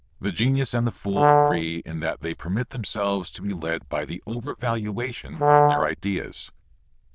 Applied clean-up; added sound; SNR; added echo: neural diffusion model UNIVERSE++.